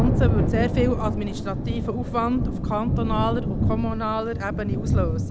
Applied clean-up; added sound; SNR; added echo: none; Thunder; -3 dB; none.